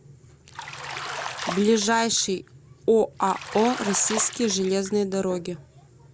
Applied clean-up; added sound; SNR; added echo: none; Bathtub (filling or washing); 11 dB; none.